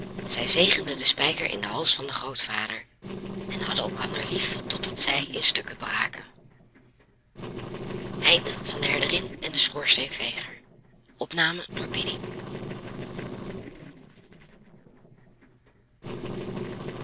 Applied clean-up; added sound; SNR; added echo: neural separator model SepFormer DNS4.